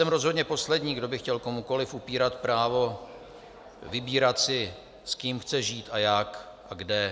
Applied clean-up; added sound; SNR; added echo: none; none; none; none.